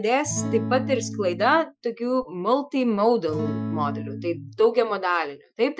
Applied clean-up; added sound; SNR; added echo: classical method Wiener filter.